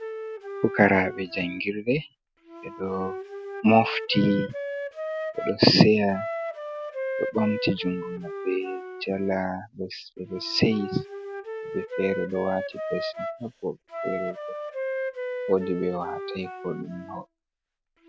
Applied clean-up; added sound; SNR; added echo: none; Wind instrument, woodwind instrument; 7 dB; none.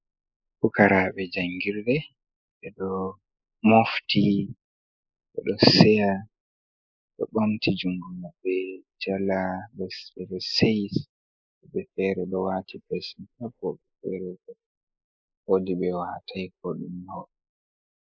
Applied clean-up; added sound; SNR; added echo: neural mask model Resemble Enhance denoiser.